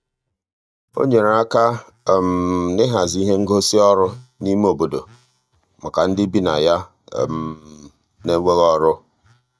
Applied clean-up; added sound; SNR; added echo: neural mask model DeepFilterNet 3.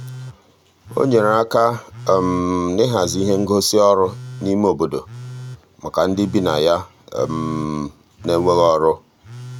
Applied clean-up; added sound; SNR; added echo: none; Telephone; 16 dB; none.